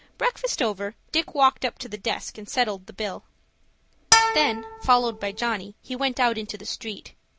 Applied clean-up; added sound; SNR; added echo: none; Bowed string instrument; -2 dB; none.